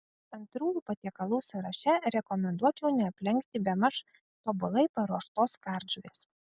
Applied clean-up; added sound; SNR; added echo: none; none; none; none.